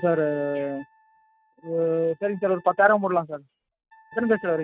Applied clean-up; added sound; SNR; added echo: neural mask model RNNoise.